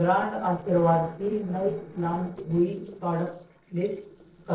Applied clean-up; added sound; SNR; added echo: neural separator model SepFormer DNS4.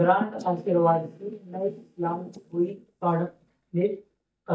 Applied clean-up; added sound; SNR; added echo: neural mask model DeepFilterNet 3.